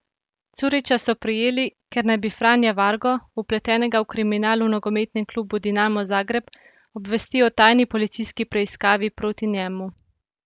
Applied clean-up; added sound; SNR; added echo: none; none; none; none.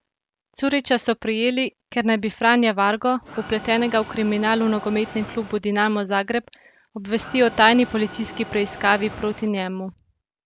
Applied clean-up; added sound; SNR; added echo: none; Mechanisms; 15 dB; none.